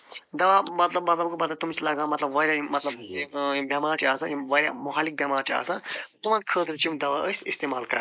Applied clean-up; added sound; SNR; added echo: neural mask model Resemble Enhance denoiser.